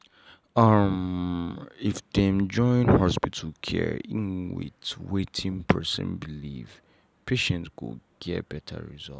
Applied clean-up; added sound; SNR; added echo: none; none; none; none.